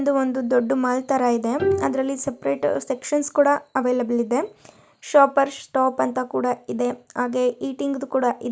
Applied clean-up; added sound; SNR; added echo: none; Bowed string instrument; 8 dB; none.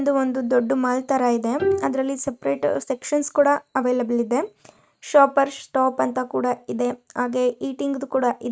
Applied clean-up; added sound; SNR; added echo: neural mask model RNNoise.